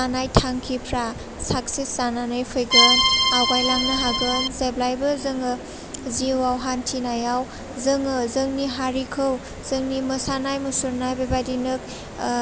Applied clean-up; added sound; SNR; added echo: none; Accordion; -5 dB; none.